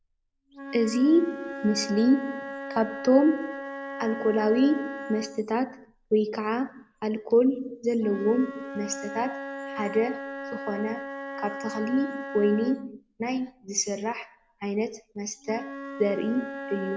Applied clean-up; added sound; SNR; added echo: none; Wind instrument, woodwind instrument; 11 dB; none.